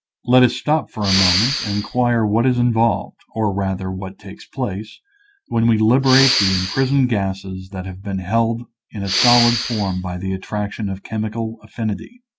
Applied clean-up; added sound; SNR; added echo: none; Respiratory sounds; 2 dB; none.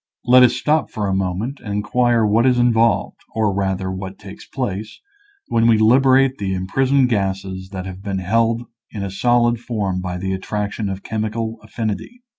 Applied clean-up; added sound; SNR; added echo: none; none; none; none.